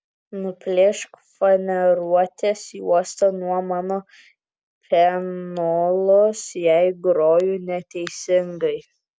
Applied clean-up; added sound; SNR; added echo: none; none; none; none.